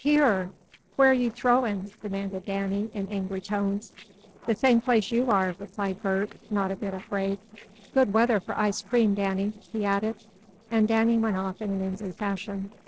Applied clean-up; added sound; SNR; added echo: neural separator model SepFormer DNS4.